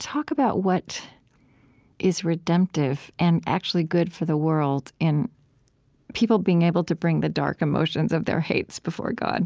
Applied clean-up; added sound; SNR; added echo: none; none; none; none.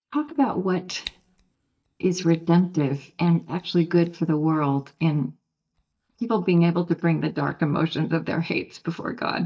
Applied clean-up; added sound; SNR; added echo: neural mask model DeepFilterNet 3.